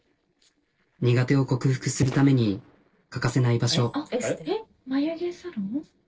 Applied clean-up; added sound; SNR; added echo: neural separator model SepFormer DNS4.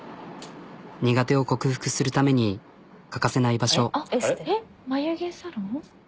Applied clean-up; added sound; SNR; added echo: none; none; none; none.